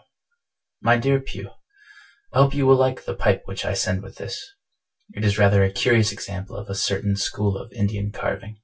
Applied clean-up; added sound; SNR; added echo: none; none; none; reverberation time 0.1 s.